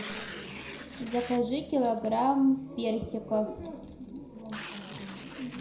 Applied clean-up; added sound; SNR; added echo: none; Tearing; 14 dB; reverberation time 0.4 s.